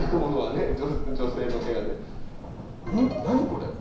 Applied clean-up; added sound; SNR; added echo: none; Thunder; 3 dB; reverberation time 0.6 s.